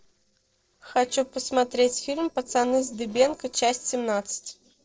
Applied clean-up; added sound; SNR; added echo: neural separator model SepFormer DNS4.